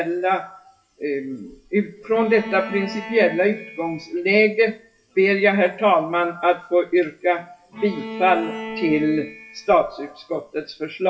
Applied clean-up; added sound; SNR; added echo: classical method WPE with log-MMSE.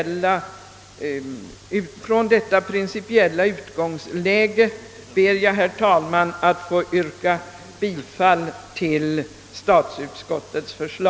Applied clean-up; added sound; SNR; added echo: none; none; none; none.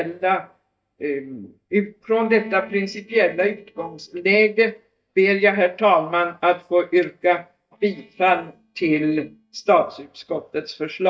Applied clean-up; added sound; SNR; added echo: neural mask model DeepFilterNet 3.